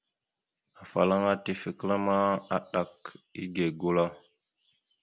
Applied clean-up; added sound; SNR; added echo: none; none; none; none.